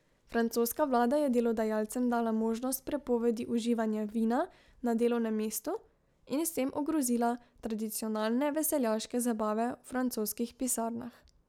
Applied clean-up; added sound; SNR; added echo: none; none; none; none.